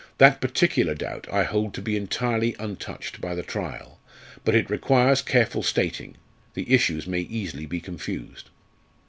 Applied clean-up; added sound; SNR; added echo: none; none; none; none.